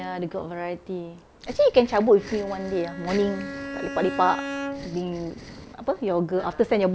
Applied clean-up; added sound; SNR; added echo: none; Bowed string instrument; 13 dB; none.